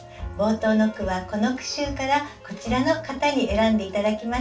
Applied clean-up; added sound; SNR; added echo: none; none; none; reverberation time 0.2 s.